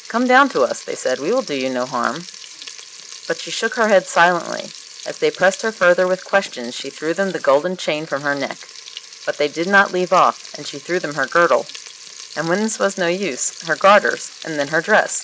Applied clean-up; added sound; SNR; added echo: none; Frying (food); 17 dB; none.